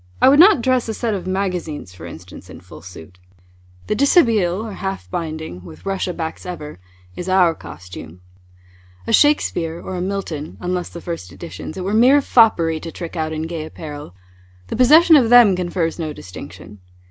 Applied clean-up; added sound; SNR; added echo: none; none; none; none.